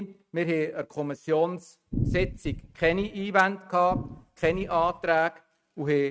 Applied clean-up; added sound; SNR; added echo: neural mask model RNNoise.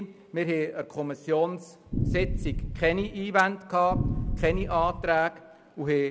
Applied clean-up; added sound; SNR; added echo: none; Boom; 3 dB; none.